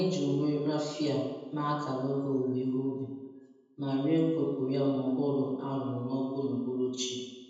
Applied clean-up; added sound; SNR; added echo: none; none; none; reverberation time 1.1 s.